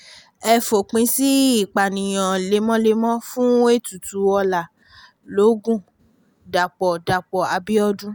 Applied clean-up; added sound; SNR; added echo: none; none; none; none.